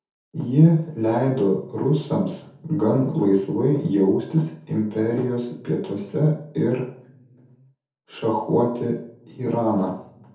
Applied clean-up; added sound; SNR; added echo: none; none; none; reverberation time 0.6 s.